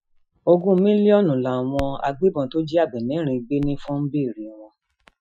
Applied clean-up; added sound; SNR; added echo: classical method Wiener filter.